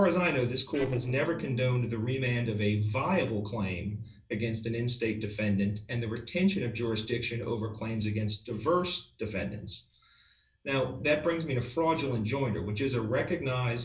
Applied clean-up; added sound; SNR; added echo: neural separator model SepFormer DNS4.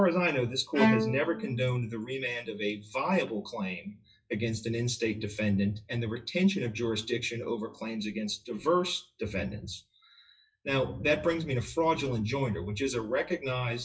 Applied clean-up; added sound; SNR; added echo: classical method WPE with log-MMSE.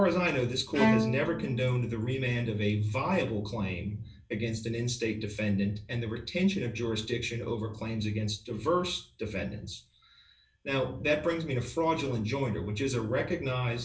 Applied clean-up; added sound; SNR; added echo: none; Bowed string instrument; 3 dB; reverberation time 0.2 s.